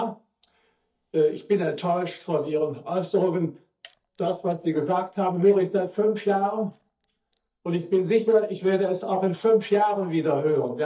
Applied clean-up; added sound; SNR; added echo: neural mask model DeepFilterNet 3.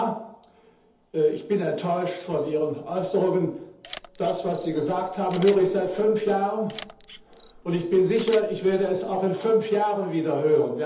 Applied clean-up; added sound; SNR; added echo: none; Camera; 20 dB; reverberation time 0.8 s.